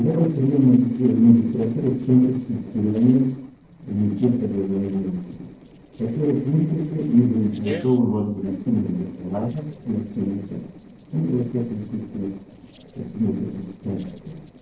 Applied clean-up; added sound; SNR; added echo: neural separator model SepFormer DNS4.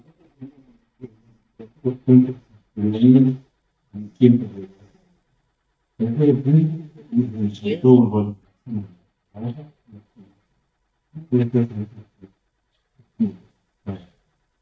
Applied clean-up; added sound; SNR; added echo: neural mask model DeepFilterNet 3.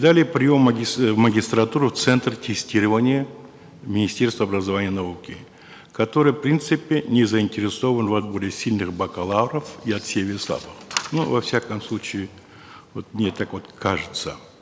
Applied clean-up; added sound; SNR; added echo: none; none; none; none.